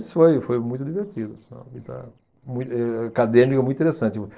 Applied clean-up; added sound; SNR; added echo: neural separator model SepFormer DNS4.